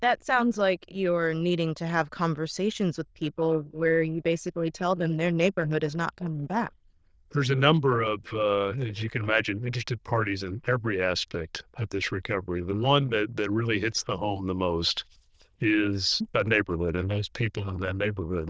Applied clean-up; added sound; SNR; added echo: neural diffusion model UNIVERSE++.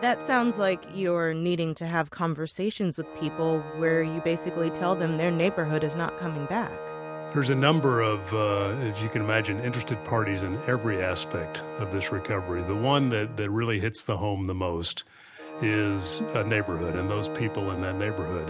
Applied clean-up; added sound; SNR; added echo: none; Organ; 10 dB; none.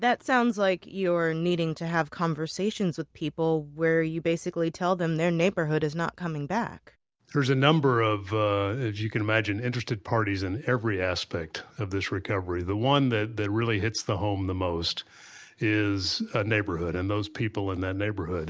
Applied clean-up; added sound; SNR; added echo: none; none; none; none.